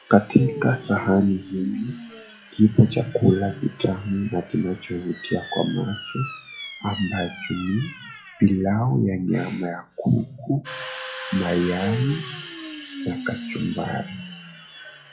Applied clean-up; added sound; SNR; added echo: classical method WPE with log-MMSE.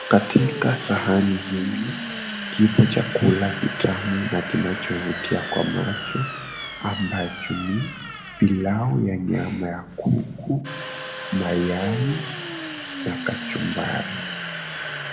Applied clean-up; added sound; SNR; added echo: none; Domestic sounds, home sounds; 9 dB; reverberation time 1.5 s.